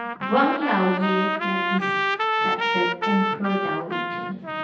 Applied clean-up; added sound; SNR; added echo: none; Trumpet; 0 dB; reverberation time 0.9 s.